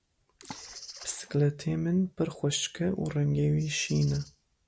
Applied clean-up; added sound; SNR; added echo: none; Rattle (instrument) + Water / Splash, splatter; 17 dB; none.